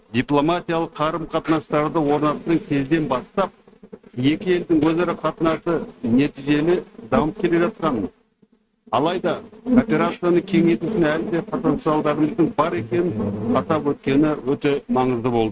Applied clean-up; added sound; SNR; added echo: neural mask model RNNoise.